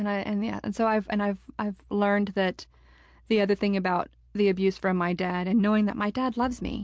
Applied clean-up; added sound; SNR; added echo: none; none; none; none.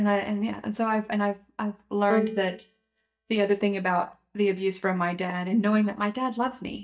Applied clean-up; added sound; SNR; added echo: neural mask model DeepFilterNet 3.